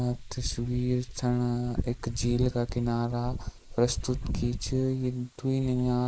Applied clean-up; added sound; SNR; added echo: neural mask model Resemble Enhance denoiser.